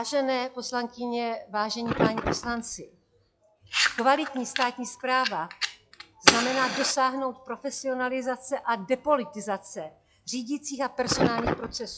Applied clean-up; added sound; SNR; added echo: classical method log-MMSE.